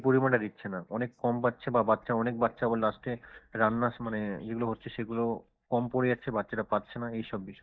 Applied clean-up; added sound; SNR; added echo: neural mask model DeepFilterNet 3.